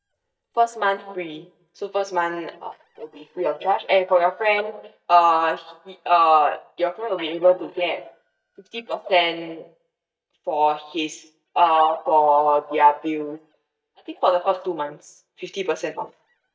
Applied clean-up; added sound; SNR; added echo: neural mask model DeepFilterNet 3.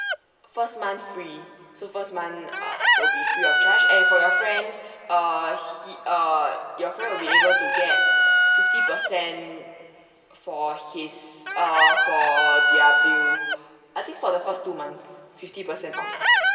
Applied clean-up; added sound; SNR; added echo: none; Chicken, rooster; -4 dB; reverberation time 2.8 s.